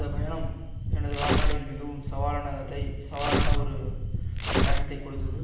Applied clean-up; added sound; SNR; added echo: none; Tearing; -4 dB; reverberation time 1.1 s.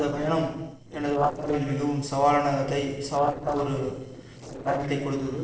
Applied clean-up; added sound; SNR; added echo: neural separator model SepFormer DNS4.